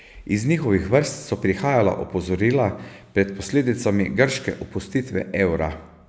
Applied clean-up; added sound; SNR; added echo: none; none; none; none.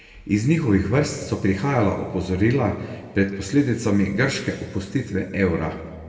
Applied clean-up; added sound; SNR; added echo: none; none; none; reverberation time 1.5 s.